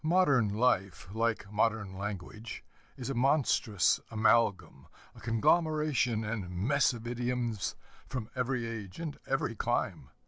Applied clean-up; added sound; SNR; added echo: none; none; none; none.